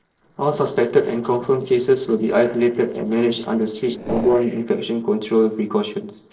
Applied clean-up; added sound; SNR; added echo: neural separator model SepFormer DNS4.